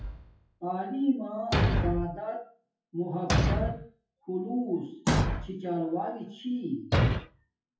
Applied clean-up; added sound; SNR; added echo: classical method WPE with log-MMSE.